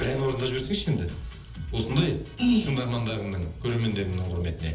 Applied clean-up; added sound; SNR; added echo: none; none; none; reverberation time 1.2 s.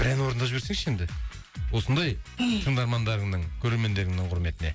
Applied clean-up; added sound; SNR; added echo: none; none; none; none.